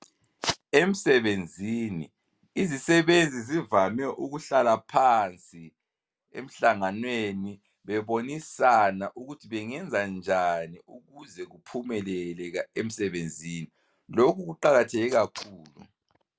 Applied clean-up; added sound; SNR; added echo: none; none; none; none.